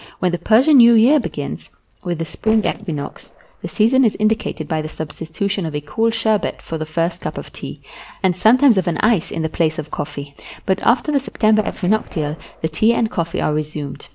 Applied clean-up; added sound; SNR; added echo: neural separator model SepFormer DNS4.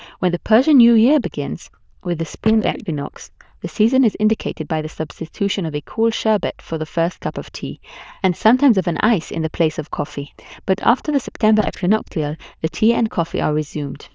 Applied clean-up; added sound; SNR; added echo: neural diffusion model UNIVERSE++.